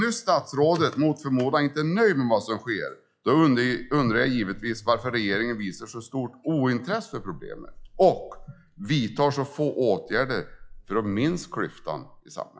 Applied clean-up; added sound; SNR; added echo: classical method log-MMSE.